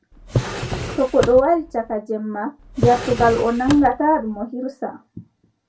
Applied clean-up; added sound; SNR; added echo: none; Drawer open or close; 7 dB; reverberation time 0.2 s.